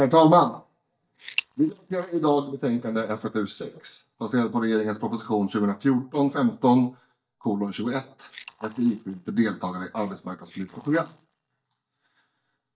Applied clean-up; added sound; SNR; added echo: neural mask model DeepFilterNet 3.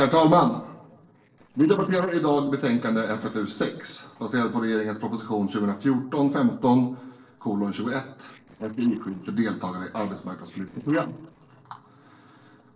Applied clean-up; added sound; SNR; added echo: neural separator model SepFormer DNS4.